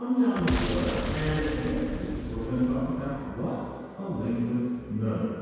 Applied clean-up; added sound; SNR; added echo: none; Boom; 5 dB; reverberation time 2.0 s.